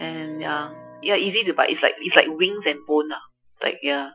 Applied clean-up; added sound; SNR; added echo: classical method Wiener filter.